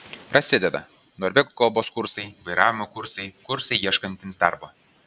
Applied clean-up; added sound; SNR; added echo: none; none; none; none.